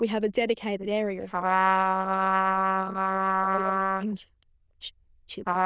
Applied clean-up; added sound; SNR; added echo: neural diffusion model UNIVERSE++.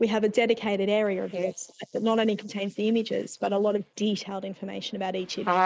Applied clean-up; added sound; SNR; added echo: neural mask model Resemble Enhance denoiser.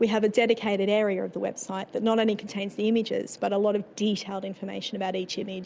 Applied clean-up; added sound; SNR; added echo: none; none; none; none.